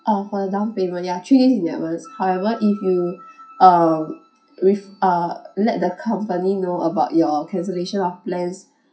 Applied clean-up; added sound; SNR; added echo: classical method WPE with log-MMSE.